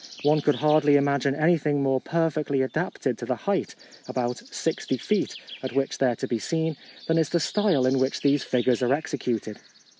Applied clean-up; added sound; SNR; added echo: none; none; none; none.